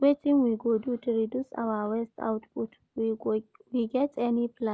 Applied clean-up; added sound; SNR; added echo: none; none; none; none.